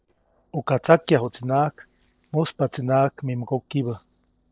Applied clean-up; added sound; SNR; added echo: neural separator model SepFormer DNS4.